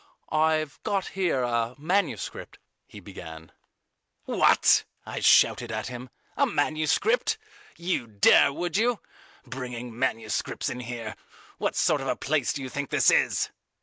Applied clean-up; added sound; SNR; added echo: none; none; none; none.